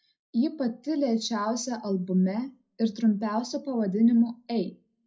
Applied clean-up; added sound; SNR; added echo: none; none; none; reverberation time 0.4 s.